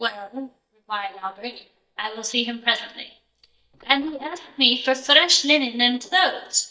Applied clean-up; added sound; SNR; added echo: neural mask model DeepFilterNet 3.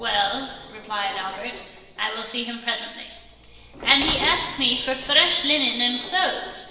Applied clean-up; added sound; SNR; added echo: none; Sliding door; 16 dB; reverberation time 1.2 s.